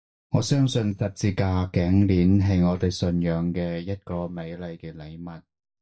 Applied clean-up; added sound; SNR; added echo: neural mask model DeepFilterNet 3.